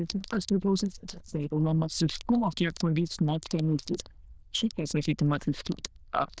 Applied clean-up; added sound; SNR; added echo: neural diffusion model UNIVERSE++.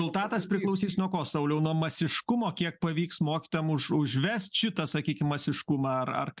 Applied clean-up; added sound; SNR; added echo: none; none; none; none.